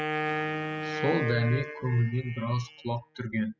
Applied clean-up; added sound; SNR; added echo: classical method spectral subtraction.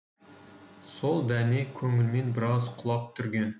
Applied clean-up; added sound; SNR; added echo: none; none; none; none.